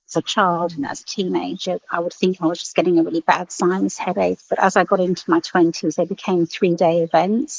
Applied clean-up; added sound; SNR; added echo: neural mask model Resemble Enhance denoiser.